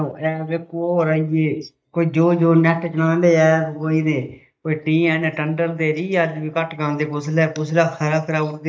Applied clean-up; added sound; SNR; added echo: neural mask model DeepFilterNet 3.